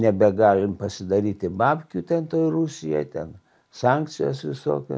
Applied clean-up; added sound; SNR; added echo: none; none; none; none.